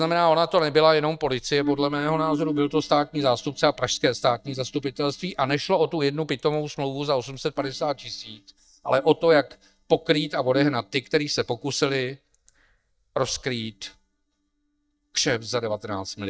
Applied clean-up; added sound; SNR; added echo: neural mask model DeepFilterNet 3.